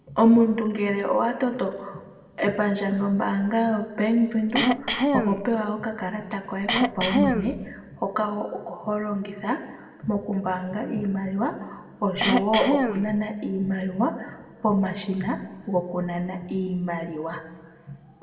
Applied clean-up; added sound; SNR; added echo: none; Cough; -1 dB; reverberation time 1.3 s.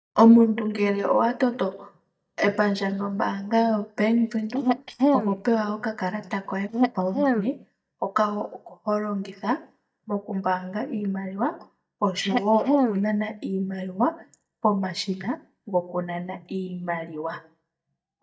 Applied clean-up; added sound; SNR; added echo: neural mask model DeepFilterNet 3.